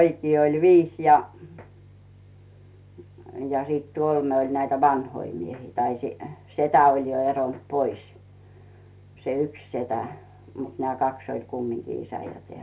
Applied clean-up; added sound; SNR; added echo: none; none; none; none.